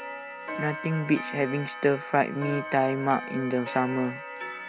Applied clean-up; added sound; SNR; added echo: none; Clock; 9 dB; none.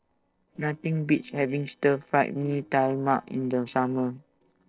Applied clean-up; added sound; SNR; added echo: neural separator model SepFormer DNS4.